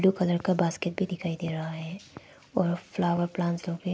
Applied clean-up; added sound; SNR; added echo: none; none; none; none.